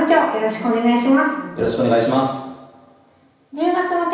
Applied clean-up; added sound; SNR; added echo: none; Insect; 18 dB; reverberation time 0.9 s.